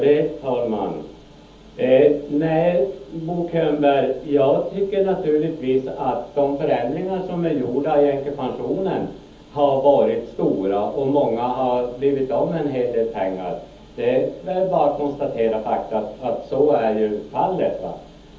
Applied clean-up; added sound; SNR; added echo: none; none; none; reverberation time 0.7 s.